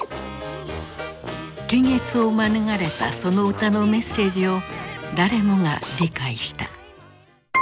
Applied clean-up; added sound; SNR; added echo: none; Drill; 18 dB; none.